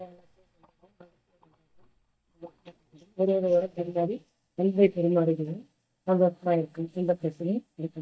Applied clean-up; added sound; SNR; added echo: neural mask model DeepFilterNet 3.